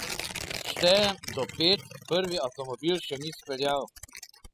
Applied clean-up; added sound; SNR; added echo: classical method spectral subtraction.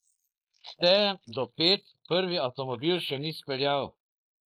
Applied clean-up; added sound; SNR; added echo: neural mask model Resemble Enhance denoiser.